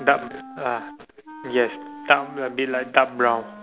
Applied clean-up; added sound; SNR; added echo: none; Wind instrument, woodwind instrument; 17 dB; none.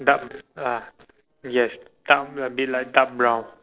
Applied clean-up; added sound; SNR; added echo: neural separator model SepFormer DNS4.